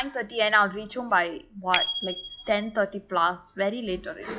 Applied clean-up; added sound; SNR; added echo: classical method log-MMSE.